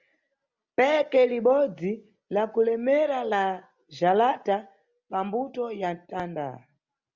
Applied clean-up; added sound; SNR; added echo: none; none; none; none.